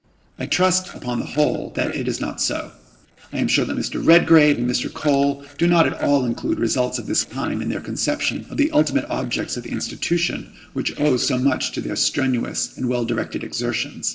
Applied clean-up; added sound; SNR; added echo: neural separator model SepFormer DNS4.